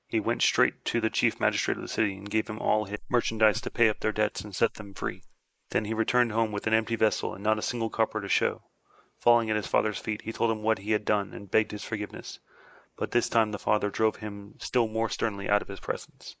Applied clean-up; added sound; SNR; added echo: neural mask model Resemble Enhance denoiser.